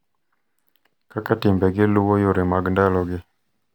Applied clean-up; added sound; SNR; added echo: none; none; none; none.